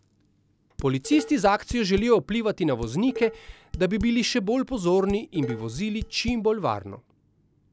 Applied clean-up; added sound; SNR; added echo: none; Dishes, pots, and pans; 13 dB; none.